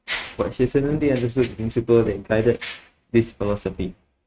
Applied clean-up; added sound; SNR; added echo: neural mask model RNNoise.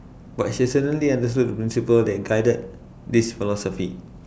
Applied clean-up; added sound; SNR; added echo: none; none; none; none.